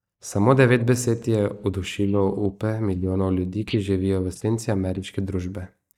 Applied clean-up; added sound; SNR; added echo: neural mask model DeepFilterNet 3.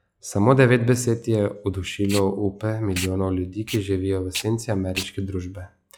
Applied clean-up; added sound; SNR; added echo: classical method log-MMSE.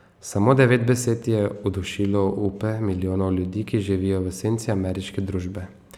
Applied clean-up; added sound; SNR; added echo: none; none; none; none.